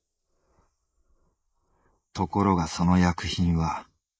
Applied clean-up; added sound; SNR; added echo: neural mask model Resemble Enhance denoiser.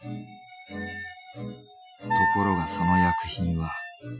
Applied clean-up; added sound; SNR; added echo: classical method Wiener filter.